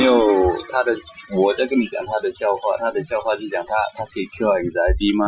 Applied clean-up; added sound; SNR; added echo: classical method Wiener filter.